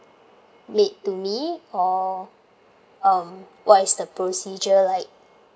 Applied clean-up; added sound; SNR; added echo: none; none; none; none.